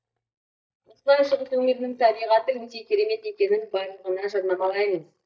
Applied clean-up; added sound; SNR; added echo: neural mask model DeepFilterNet 3.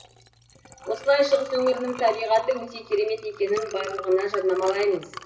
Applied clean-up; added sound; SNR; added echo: none; Liquid; 13 dB; reverberation time 1.4 s.